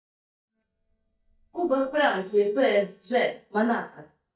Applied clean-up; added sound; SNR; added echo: neural mask model DeepFilterNet 3.